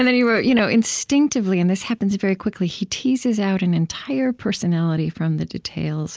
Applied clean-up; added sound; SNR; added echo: none; none; none; none.